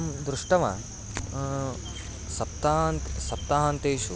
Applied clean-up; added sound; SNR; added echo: none; none; none; none.